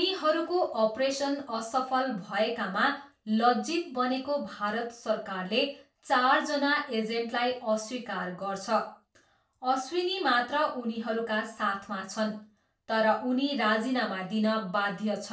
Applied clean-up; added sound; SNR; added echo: none; none; none; reverberation time 0.3 s.